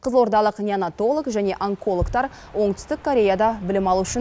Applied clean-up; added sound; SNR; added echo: none; Bass drum; 14 dB; none.